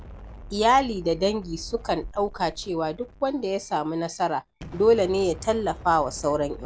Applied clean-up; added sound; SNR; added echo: none; Explosion; 17 dB; none.